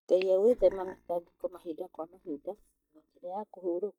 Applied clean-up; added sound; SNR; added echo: neural mask model DeepFilterNet 3.